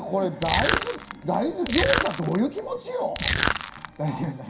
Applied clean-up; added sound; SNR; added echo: none; Crushing; 1 dB; reverberation time 0.3 s.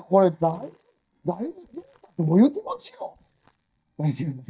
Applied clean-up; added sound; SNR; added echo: neural mask model DeepFilterNet 3.